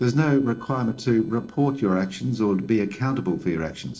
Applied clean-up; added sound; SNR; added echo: neural separator model SepFormer DNS4.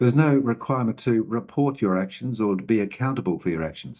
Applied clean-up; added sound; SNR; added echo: neural mask model DeepFilterNet 3.